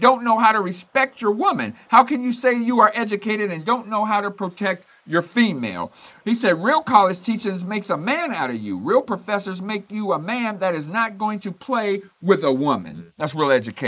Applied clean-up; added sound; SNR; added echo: neural mask model Resemble Enhance denoiser.